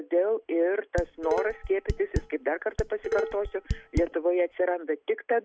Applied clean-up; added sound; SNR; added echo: none; Dishes, pots, and pans; 5 dB; none.